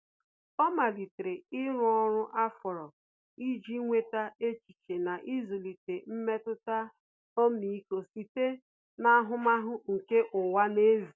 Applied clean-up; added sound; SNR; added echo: none; none; none; none.